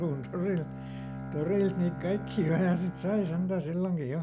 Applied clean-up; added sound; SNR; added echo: none; Bowed string instrument; 10 dB; none.